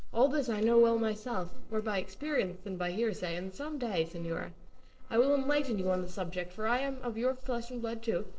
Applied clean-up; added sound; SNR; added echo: neural separator model SepFormer DNS4.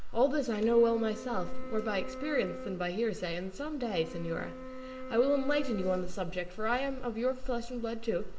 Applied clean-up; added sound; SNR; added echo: none; Wind instrument, woodwind instrument; 13 dB; reverberation time 1.6 s.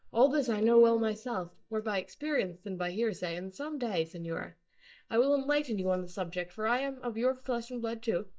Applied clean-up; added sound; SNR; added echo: neural mask model DeepFilterNet 3.